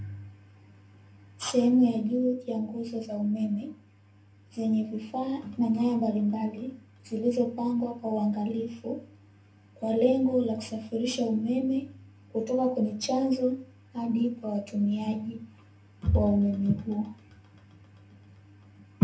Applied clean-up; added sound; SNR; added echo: none; none; none; reverberation time 0.3 s.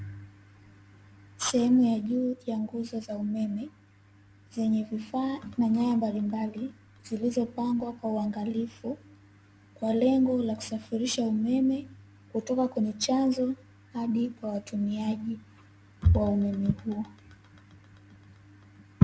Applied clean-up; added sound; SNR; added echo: none; none; none; none.